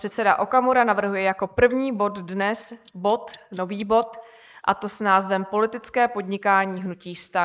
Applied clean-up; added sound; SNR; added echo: neural mask model Resemble Enhance denoiser.